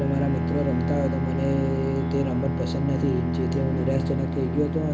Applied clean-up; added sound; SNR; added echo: none; Bowed string instrument; 0 dB; none.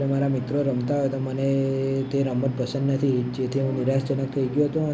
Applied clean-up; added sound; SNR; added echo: none; none; none; none.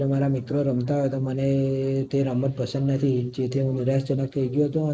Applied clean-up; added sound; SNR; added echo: neural mask model Resemble Enhance denoiser.